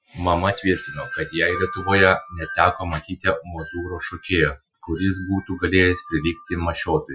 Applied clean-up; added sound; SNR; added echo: classical method Wiener filter.